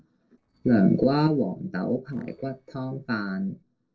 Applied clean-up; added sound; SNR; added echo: neural separator model SepFormer DNS4.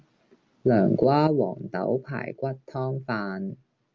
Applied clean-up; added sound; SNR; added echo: none; none; none; none.